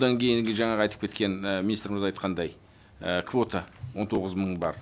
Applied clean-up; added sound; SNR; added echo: none; none; none; none.